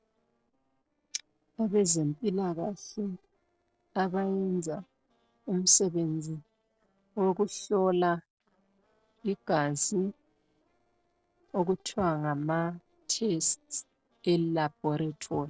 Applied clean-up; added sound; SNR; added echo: neural separator model SepFormer DNS4.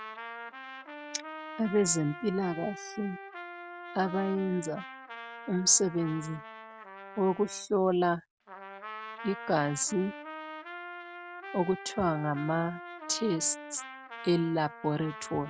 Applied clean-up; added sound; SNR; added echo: none; Trumpet; 12 dB; none.